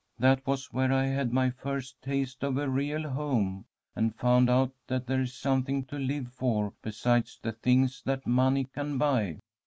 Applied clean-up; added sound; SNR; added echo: none; none; none; none.